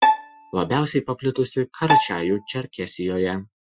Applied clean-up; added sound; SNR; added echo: classical method Wiener filter.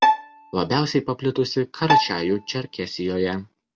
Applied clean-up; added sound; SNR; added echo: none; Bowed string instrument; 2 dB; none.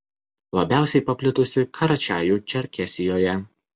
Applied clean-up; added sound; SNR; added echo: none; none; none; none.